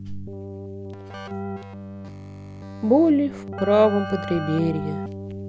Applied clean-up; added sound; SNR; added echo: none; Keyboard (musical); 9 dB; none.